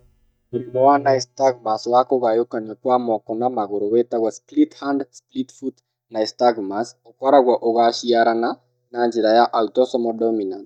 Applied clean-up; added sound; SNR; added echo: neural mask model DeepFilterNet 3.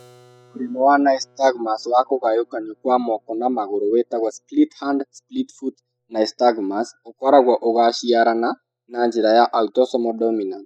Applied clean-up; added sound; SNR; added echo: classical method spectral subtraction.